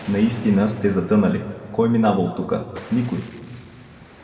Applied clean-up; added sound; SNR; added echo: none; Explosion; 20 dB; reverberation time 1.8 s.